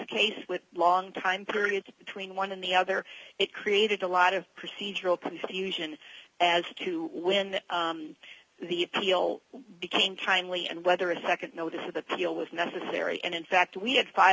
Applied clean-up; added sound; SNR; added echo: none; none; none; none.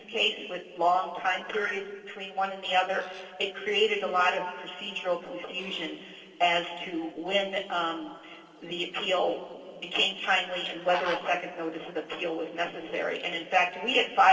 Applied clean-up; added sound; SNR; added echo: neural separator model SepFormer DNS4.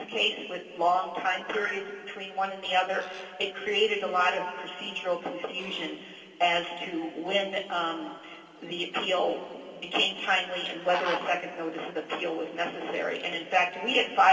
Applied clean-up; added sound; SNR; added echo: none; Fowl; 19 dB; reverberation time 2.7 s.